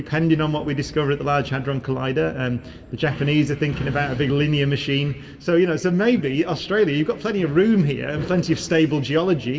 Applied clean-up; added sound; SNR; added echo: none; none; none; reverberation time 1.3 s.